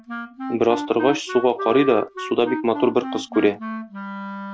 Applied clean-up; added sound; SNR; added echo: none; Wind instrument, woodwind instrument; 8 dB; none.